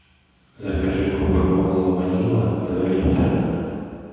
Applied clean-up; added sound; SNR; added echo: none; none; none; reverberation time 2.1 s.